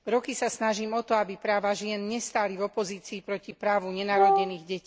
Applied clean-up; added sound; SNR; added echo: none; Wind instrument, woodwind instrument; -4 dB; none.